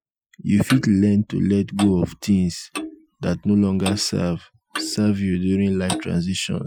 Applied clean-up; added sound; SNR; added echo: classical method Wiener filter.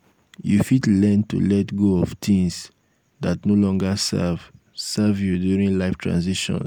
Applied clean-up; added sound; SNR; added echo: none; none; none; none.